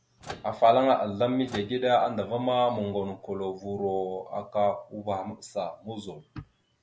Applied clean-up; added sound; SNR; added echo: none; Microwave oven; 18 dB; none.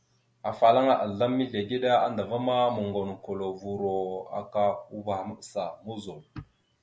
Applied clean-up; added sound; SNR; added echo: none; none; none; none.